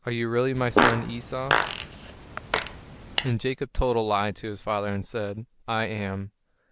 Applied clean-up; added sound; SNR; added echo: none; Fart; -2 dB; none.